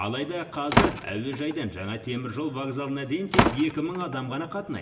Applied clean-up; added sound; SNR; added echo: none; Slam; -1 dB; reverberation time 1.9 s.